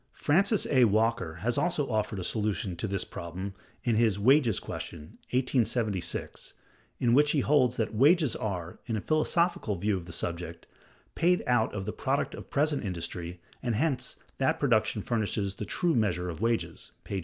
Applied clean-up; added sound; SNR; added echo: none; none; none; none.